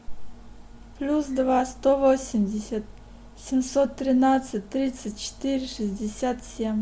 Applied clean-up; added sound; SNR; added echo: none; none; none; none.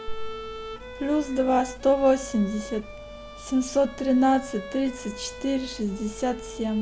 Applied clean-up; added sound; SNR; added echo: none; Bowed string instrument; 14 dB; none.